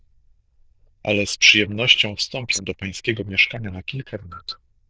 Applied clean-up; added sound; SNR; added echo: neural diffusion model UNIVERSE++.